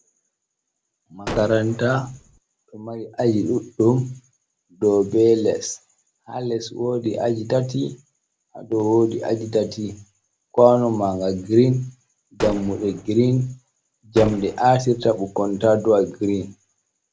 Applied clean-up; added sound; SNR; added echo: none; Gunshot, gunfire; 12 dB; none.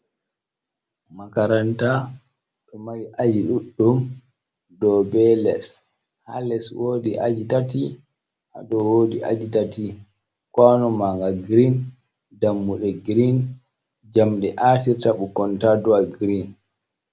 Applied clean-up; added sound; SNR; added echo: none; none; none; none.